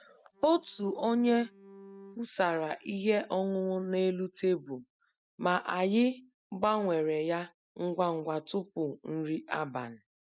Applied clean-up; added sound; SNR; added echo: neural mask model RNNoise.